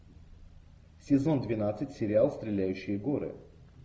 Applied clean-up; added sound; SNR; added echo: none; none; none; none.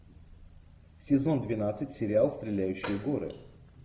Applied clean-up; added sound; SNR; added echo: none; Door; 12 dB; none.